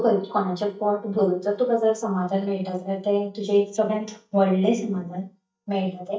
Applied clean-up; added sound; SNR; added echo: neural mask model DeepFilterNet 3.